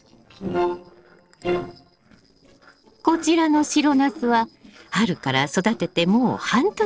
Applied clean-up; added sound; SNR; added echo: neural separator model SepFormer DNS4.